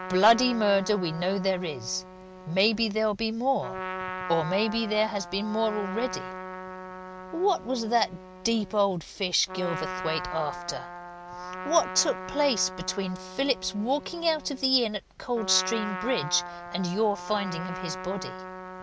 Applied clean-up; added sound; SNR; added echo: none; Trumpet; 10 dB; none.